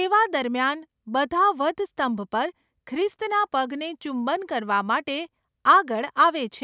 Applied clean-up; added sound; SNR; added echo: none; none; none; none.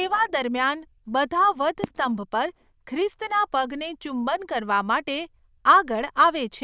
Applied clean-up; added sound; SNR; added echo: neural diffusion model UNIVERSE++.